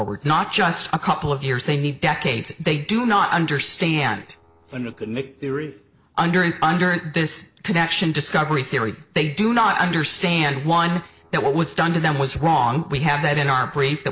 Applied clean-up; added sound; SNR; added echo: neural separator model SepFormer DNS4.